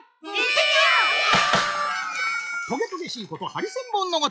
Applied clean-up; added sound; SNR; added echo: classical method log-MMSE.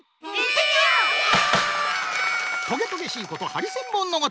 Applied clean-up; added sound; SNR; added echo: none; Harmonica; 2 dB; none.